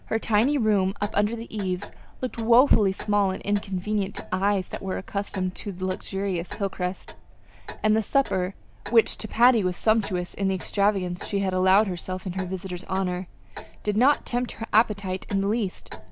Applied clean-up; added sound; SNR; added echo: none; Clock; 14 dB; none.